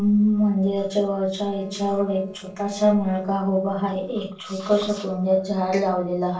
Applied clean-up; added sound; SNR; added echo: neural separator model SepFormer DNS4.